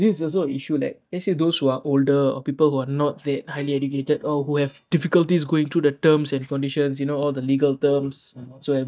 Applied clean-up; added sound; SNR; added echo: neural mask model DeepFilterNet 3.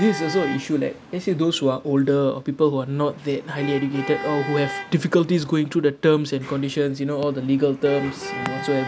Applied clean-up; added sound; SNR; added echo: none; Traffic noise, roadway noise / Vehicle horn, car horn, honking; 13 dB; none.